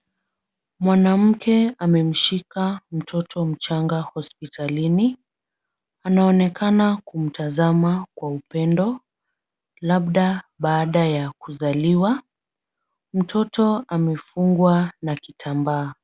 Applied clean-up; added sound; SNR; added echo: none; none; none; none.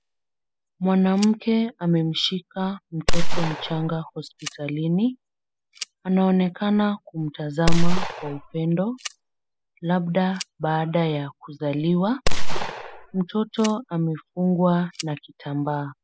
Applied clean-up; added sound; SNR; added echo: classical method spectral subtraction.